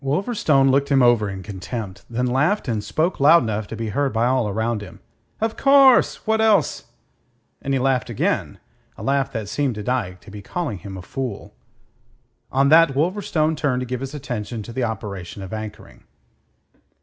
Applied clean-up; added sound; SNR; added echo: none; none; none; none.